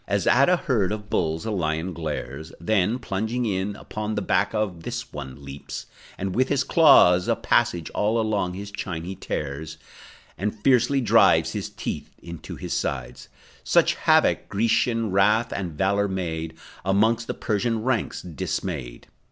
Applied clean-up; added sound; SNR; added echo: none; none; none; none.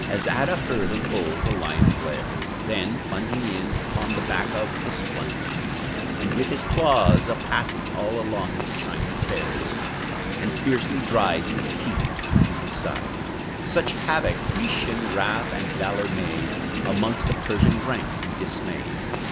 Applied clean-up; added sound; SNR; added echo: none; Wind; -2 dB; none.